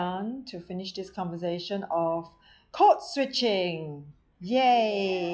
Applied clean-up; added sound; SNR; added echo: classical method log-MMSE.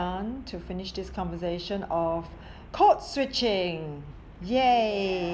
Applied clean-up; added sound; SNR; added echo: none; Traffic noise, roadway noise; 18 dB; none.